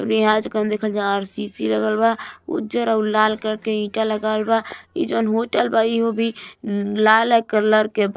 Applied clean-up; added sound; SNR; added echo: neural separator model SepFormer DNS4.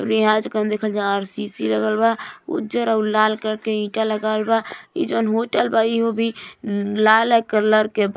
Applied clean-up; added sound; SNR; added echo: neural mask model Resemble Enhance denoiser.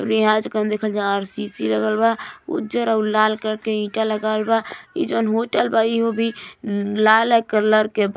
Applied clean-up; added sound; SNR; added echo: none; none; none; none.